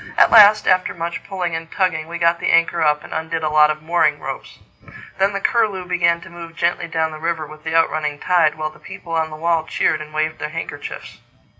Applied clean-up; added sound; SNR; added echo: none; none; none; none.